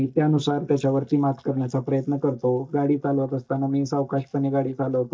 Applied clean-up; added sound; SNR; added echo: neural mask model DeepFilterNet 3.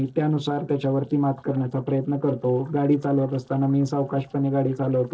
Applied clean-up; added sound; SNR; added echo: neural separator model SepFormer DNS4.